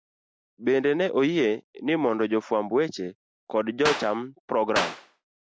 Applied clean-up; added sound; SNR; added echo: none; Clapping; 4 dB; none.